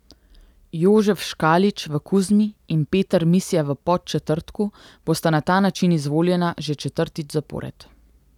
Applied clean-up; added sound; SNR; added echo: none; none; none; none.